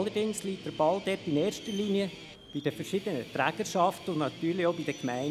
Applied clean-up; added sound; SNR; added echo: none; Guitar + Subway, metro, underground; 16 dB; none.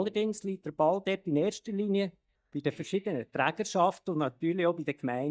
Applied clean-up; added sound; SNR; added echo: neural mask model DeepFilterNet 3.